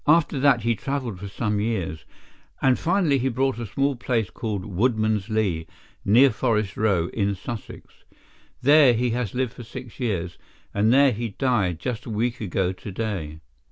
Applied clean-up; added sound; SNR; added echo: none; none; none; none.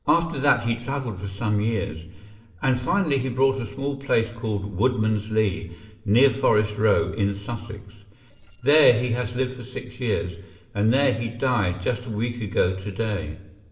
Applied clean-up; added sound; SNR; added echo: neural separator model SepFormer DNS4.